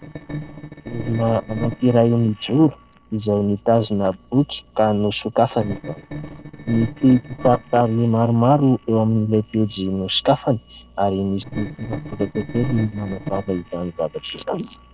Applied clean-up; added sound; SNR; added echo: neural separator model SepFormer DNS4.